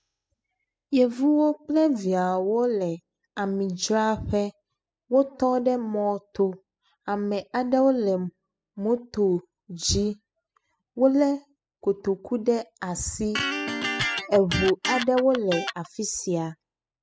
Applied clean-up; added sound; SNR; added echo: classical method spectral subtraction.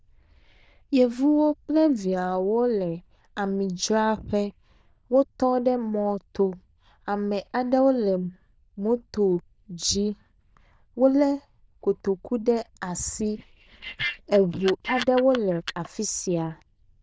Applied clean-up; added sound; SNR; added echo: neural diffusion model UNIVERSE++.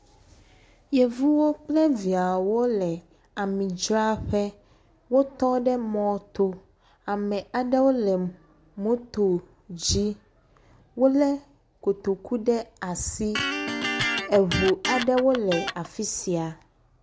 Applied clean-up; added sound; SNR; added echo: none; Electric guitar; 4 dB; none.